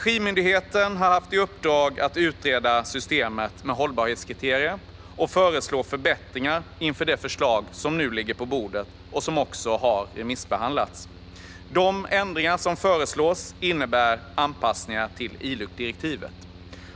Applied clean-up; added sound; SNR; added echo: none; Mechanical fan; 19 dB; none.